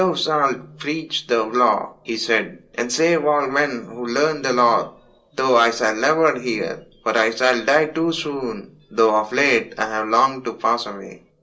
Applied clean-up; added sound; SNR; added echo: none; none; none; reverberation time 0.2 s.